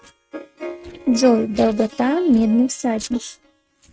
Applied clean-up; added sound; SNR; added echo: neural mask model RNNoise.